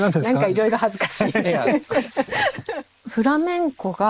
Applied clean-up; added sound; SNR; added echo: neural mask model Resemble Enhance denoiser.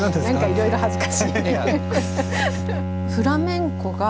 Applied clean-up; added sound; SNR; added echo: none; Bowed string instrument; 1 dB; none.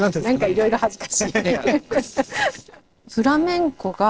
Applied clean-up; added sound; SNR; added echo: neural separator model SepFormer DNS4.